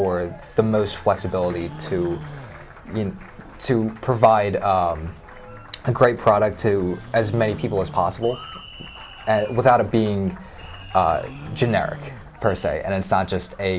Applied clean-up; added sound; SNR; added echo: none; Applause + Livestock, farm animals, working animals; 17 dB; none.